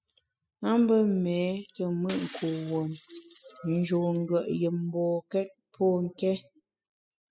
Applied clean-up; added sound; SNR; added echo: classical method spectral subtraction.